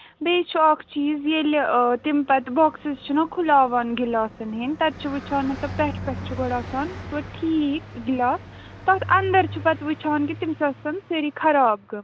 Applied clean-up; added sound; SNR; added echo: none; Car passing by; 15 dB; none.